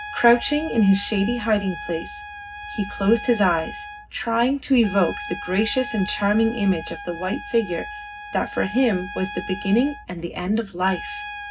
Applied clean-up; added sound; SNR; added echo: none; Trumpet; 13 dB; reverberation time 0.4 s.